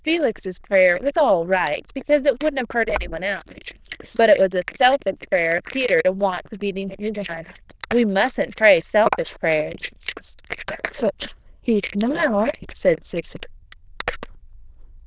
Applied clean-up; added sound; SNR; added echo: neural diffusion model UNIVERSE++.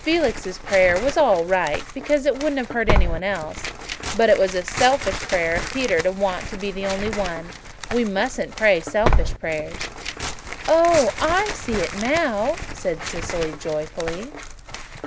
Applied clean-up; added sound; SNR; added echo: none; Tearing; 5 dB; none.